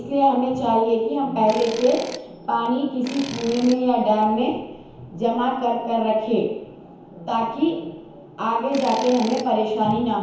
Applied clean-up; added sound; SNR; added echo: none; Tools; 15 dB; reverberation time 1.0 s.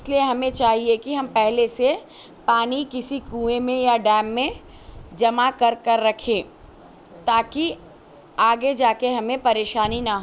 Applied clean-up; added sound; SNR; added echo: none; none; none; none.